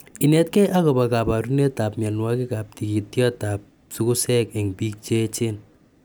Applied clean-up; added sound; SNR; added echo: none; none; none; none.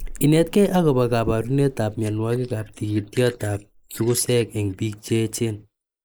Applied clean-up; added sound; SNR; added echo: neural mask model Resemble Enhance denoiser.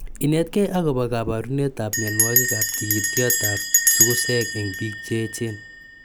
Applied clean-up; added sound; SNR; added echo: none; Bell; -1 dB; none.